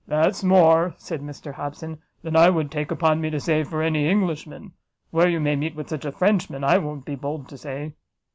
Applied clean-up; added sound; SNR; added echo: none; none; none; none.